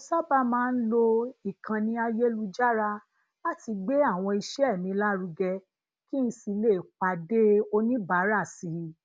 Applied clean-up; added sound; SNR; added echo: none; none; none; none.